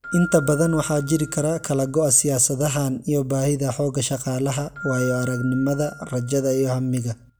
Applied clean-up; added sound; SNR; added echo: none; Keyboard (musical); 17 dB; none.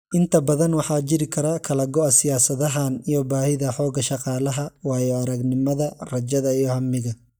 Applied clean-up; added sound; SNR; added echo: neural mask model DeepFilterNet 3.